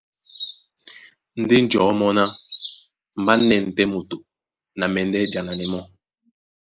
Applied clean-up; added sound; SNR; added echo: neural mask model Resemble Enhance denoiser.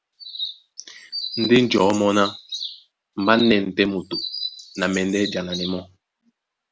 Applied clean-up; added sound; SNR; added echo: none; Chirp, tweet; 11 dB; none.